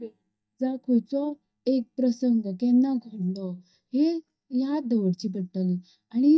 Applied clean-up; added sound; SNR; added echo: neural mask model DeepFilterNet 3.